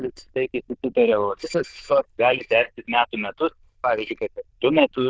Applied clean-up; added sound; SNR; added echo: neural diffusion model UNIVERSE++.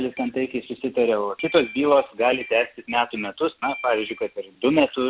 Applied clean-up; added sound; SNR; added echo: none; Keyboard (musical); 16 dB; none.